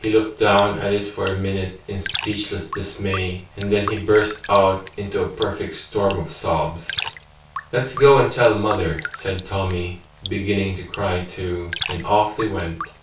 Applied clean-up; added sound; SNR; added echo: none; Raindrop; 12 dB; reverberation time 0.3 s.